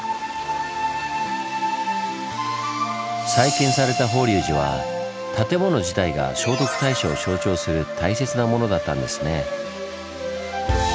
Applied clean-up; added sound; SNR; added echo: none; Organ; 18 dB; none.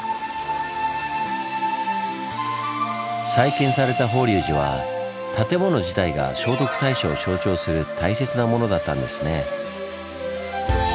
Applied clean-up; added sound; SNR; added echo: none; none; none; none.